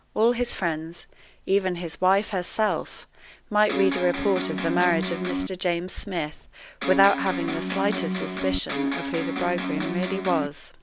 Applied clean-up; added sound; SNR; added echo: none; Electric guitar; 2 dB; none.